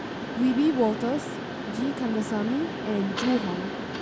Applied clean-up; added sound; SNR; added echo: none; Mechanisms; 5 dB; none.